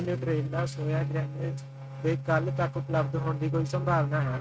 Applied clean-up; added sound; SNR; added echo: neural mask model RNNoise.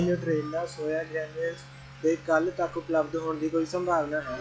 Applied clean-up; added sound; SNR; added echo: classical method log-MMSE.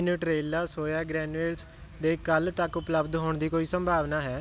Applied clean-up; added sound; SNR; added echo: none; none; none; none.